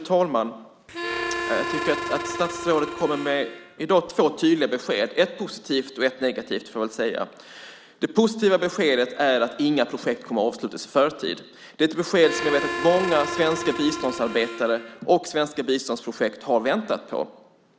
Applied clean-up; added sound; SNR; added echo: none; Harmonica; 7 dB; none.